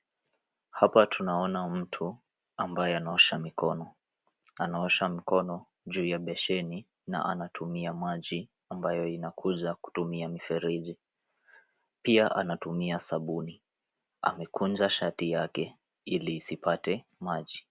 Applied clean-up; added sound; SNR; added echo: none; none; none; none.